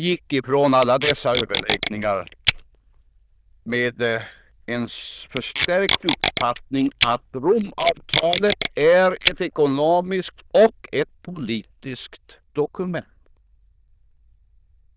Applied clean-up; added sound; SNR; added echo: neural diffusion model UNIVERSE++.